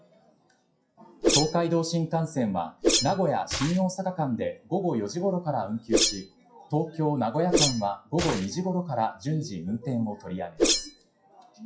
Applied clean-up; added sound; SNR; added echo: classical method WPE with log-MMSE.